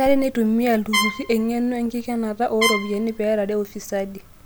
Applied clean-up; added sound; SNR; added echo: none; Trumpet; 4 dB; none.